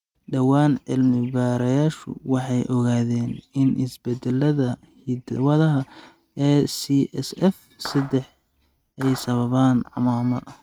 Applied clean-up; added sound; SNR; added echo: neural mask model RNNoise.